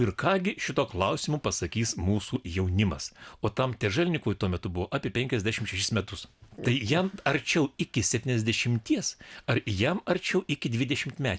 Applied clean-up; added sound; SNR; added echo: none; none; none; none.